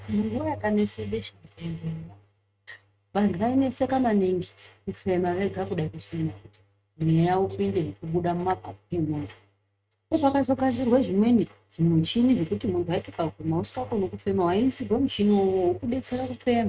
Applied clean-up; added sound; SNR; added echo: neural mask model RNNoise.